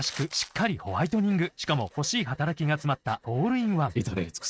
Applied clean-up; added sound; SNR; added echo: neural mask model RNNoise.